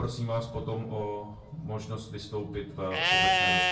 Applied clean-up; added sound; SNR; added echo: none; Livestock, farm animals, working animals; -3 dB; reverberation time 0.3 s.